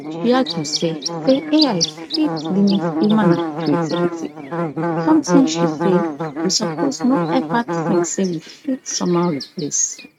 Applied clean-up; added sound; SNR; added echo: neural mask model RNNoise.